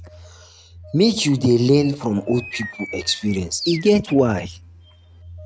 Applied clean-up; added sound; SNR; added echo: neural mask model RNNoise.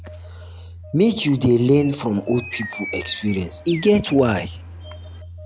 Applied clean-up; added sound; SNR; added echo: none; Telephone + Bird; 15 dB; none.